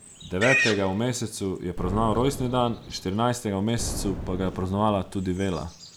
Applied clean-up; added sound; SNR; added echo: none; Boom + Livestock, farm animals, working animals; 7 dB; none.